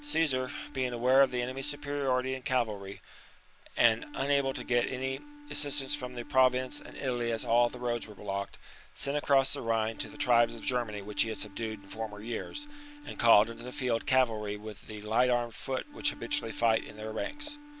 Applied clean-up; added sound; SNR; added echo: none; Wind instrument, woodwind instrument; 20 dB; none.